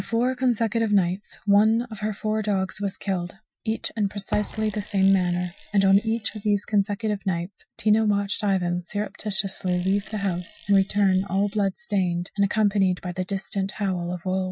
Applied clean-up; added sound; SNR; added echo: classical method Wiener filter.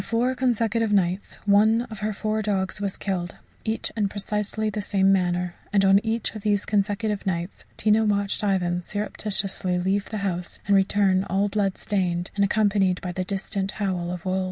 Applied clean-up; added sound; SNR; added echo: none; none; none; none.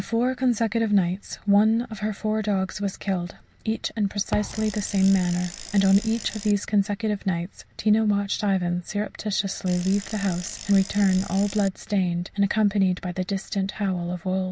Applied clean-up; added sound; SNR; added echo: none; Bicycle + Thump, thud; 13 dB; none.